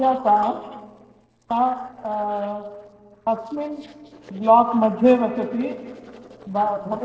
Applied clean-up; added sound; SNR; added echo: neural separator model SepFormer DNS4.